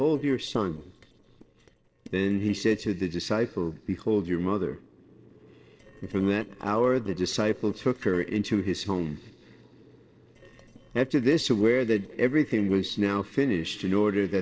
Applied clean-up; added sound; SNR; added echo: neural separator model SepFormer DNS4.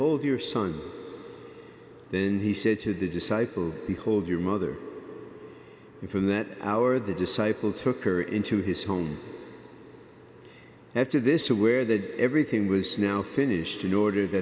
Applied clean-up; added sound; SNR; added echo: none; none; none; none.